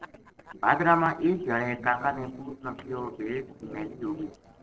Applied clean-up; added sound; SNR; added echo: neural separator model SepFormer DNS4.